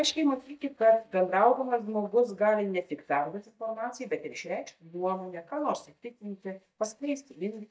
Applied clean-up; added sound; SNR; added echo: neural mask model DeepFilterNet 3.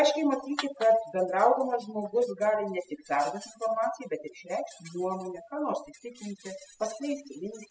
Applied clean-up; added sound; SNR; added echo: classical method spectral subtraction.